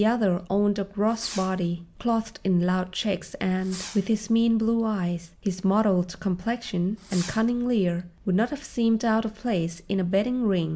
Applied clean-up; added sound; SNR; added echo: none; Fireworks; 18 dB; none.